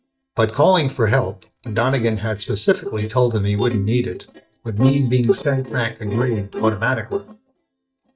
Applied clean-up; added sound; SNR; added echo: neural mask model DeepFilterNet 3.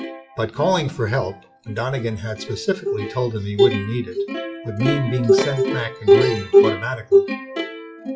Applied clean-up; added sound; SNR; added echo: classical method WPE with log-MMSE.